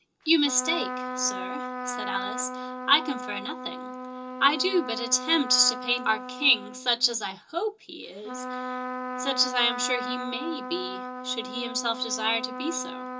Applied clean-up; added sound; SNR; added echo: none; Trumpet; 6 dB; reverberation time 0.2 s.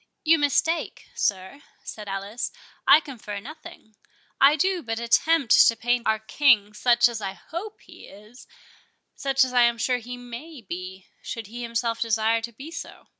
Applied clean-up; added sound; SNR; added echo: none; none; none; none.